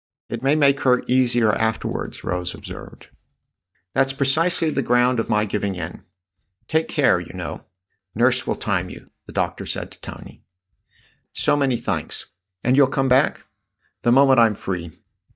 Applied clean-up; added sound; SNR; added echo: neural mask model DeepFilterNet 3.